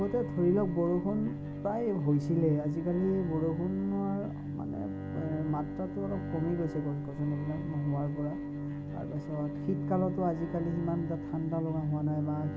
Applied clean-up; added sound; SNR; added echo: none; Bowed string instrument; 5 dB; none.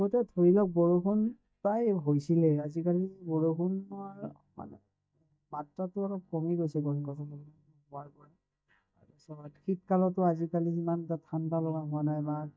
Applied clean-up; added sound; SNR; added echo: neural mask model DeepFilterNet 3.